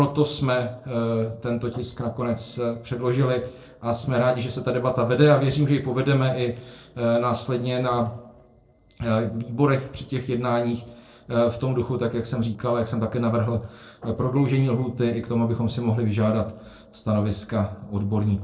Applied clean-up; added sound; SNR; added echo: neural separator model SepFormer DNS4.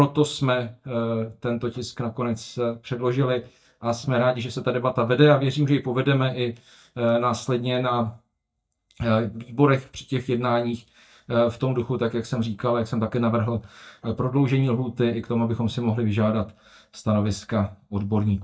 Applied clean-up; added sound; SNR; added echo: neural mask model DeepFilterNet 3.